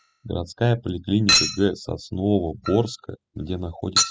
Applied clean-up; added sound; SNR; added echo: classical method spectral subtraction.